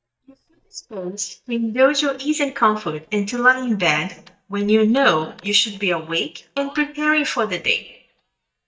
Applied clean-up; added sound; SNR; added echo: neural mask model DeepFilterNet 3.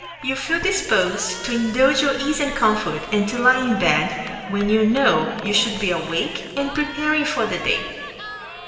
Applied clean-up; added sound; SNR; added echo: none; Cheering; 15 dB; reverberation time 2.6 s.